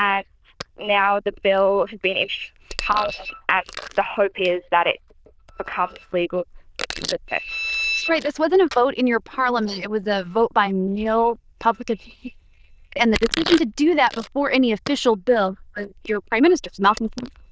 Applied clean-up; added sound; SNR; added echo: neural diffusion model UNIVERSE++.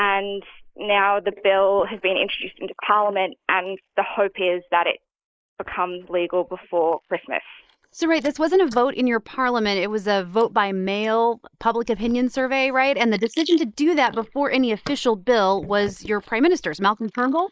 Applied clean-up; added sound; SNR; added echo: neural mask model Resemble Enhance denoiser.